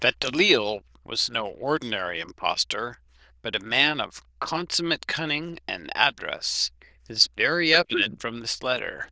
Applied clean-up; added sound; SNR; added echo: neural diffusion model UNIVERSE++.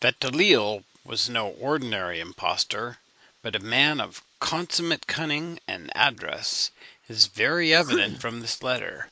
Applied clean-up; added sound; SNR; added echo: neural mask model Resemble Enhance denoiser.